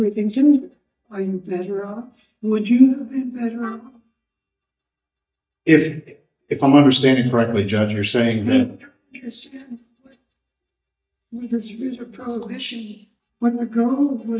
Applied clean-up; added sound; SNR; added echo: neural mask model DeepFilterNet 3.